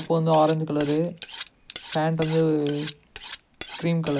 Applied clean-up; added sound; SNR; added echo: none; Cutlery, silverware; 4 dB; none.